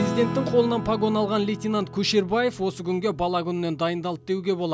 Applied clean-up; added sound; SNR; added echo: none; Acoustic guitar / Strum; 10 dB; none.